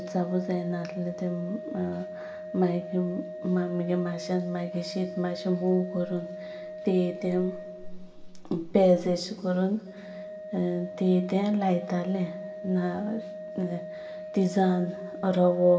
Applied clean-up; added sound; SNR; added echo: none; Organ; 12 dB; reverberation time 1.4 s.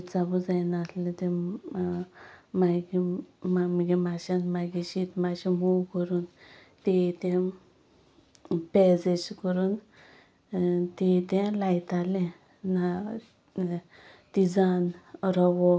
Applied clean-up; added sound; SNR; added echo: none; none; none; none.